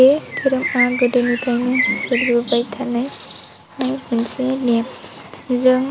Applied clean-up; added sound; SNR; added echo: none; Bird; 6 dB; none.